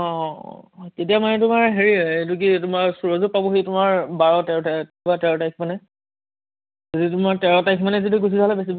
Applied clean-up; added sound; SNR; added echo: none; none; none; none.